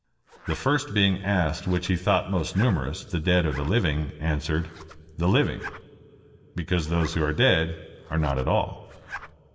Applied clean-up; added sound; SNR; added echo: none; Zipper (clothing); 19 dB; reverberation time 1.8 s.